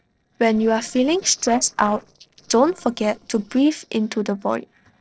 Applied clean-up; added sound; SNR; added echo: neural separator model SepFormer DNS4.